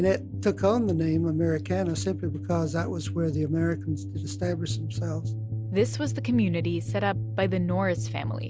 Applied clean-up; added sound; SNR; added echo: none; none; none; none.